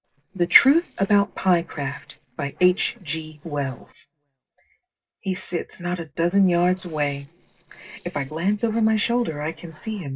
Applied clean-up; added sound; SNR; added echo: neural separator model SepFormer DNS4.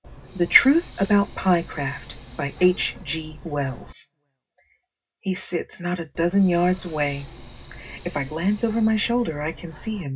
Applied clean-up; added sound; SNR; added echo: none; Hiss; 13 dB; reverberation time 0.4 s.